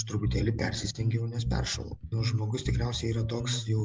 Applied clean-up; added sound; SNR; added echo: none; Bass guitar; 4 dB; none.